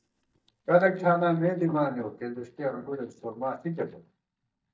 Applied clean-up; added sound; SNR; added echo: neural mask model DeepFilterNet 3.